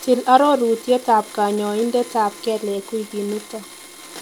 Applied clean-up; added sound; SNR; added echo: none; Domestic sounds, home sounds; 19 dB; none.